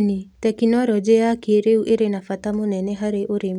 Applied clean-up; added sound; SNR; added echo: none; none; none; none.